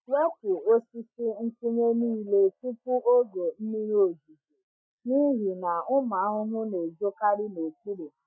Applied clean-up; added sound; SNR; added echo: neural mask model DeepFilterNet 3.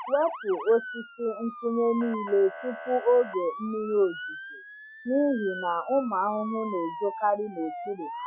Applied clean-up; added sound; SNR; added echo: none; Motor vehicle (road) / Siren; 11 dB; none.